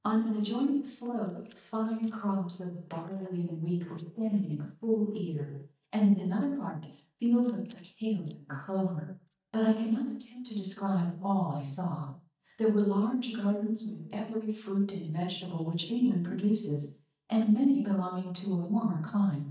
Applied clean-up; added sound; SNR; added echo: neural mask model DeepFilterNet 3.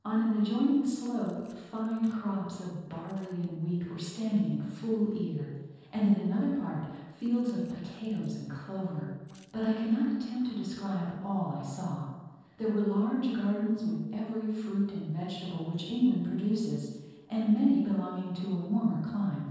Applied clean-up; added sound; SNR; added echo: neural separator model SepFormer DNS4.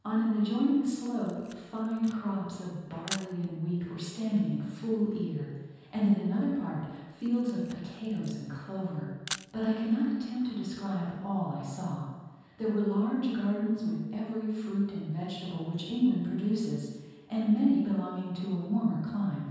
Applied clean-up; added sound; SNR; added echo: none; Camera; 16 dB; reverberation time 1.2 s.